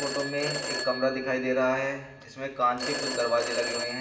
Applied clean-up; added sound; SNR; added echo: none; Telephone; 6 dB; reverberation time 1.0 s.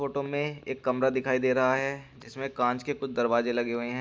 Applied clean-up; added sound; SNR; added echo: none; none; none; none.